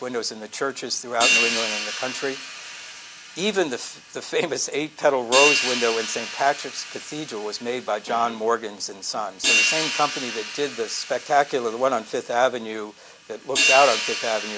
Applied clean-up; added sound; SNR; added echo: none; Hi-hat; 3 dB; none.